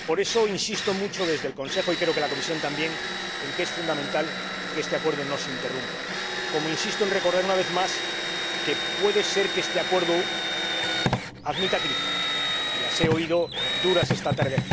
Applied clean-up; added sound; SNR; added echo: none; Drill; 1 dB; none.